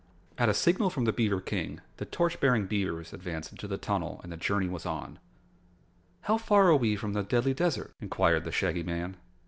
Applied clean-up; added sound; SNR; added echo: none; none; none; none.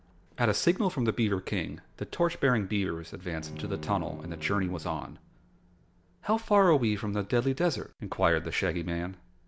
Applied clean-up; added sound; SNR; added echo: none; Bowed string instrument; 15 dB; none.